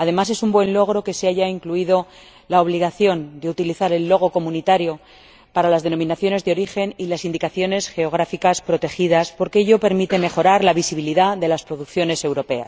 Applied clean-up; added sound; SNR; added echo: none; none; none; none.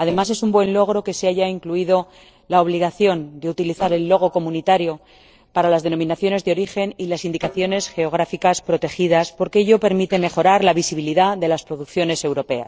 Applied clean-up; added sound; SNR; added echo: neural separator model SepFormer DNS4.